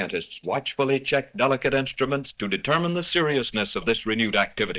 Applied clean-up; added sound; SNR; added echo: neural mask model DeepFilterNet 3.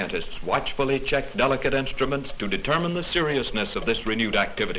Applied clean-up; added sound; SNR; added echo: none; none; none; none.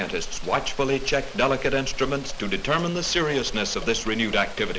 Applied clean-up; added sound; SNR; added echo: none; Rain; 19 dB; none.